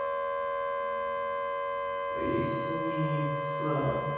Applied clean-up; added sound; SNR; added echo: none; Wind instrument, woodwind instrument; -3 dB; reverberation time 1.3 s.